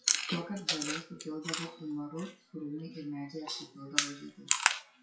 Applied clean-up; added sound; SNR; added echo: classical method WPE with log-MMSE.